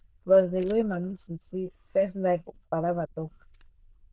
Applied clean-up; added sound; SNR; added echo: neural diffusion model UNIVERSE++.